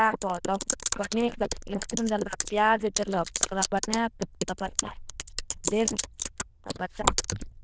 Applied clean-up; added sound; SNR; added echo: neural diffusion model UNIVERSE++.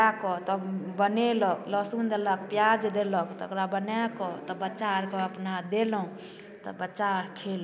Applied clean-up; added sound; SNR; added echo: none; none; none; none.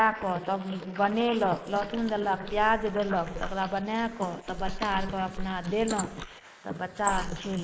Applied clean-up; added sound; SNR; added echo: neural mask model Resemble Enhance denoiser.